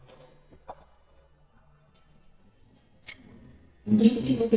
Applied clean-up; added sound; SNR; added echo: neural mask model DeepFilterNet 3.